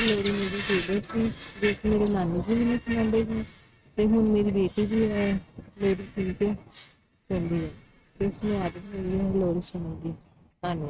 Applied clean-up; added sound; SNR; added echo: neural mask model RNNoise.